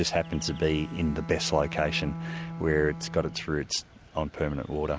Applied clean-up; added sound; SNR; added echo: none; Bowed string instrument; 11 dB; none.